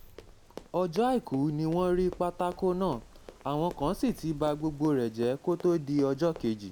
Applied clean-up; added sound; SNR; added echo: none; Run + Wind; 18 dB; none.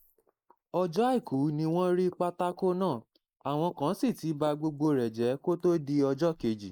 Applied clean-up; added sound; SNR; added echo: neural mask model Resemble Enhance denoiser.